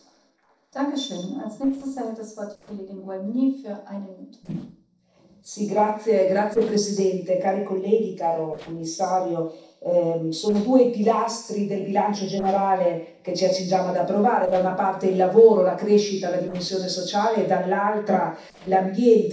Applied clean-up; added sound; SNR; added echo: neural separator model SepFormer DNS4.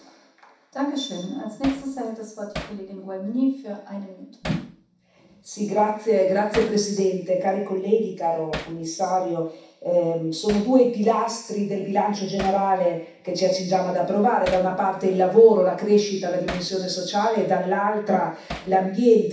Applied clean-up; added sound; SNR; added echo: none; Hammer; 19 dB; reverberation time 0.7 s.